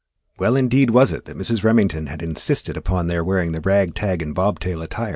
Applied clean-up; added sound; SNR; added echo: none; none; none; none.